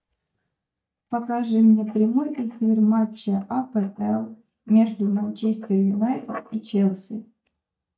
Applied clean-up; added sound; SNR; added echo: neural mask model DeepFilterNet 3.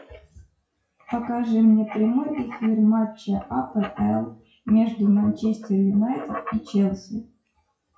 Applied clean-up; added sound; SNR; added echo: classical method WPE with log-MMSE.